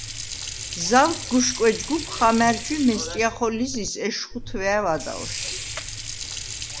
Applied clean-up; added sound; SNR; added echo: none; Sink (filling or washing) / Water; 9 dB; none.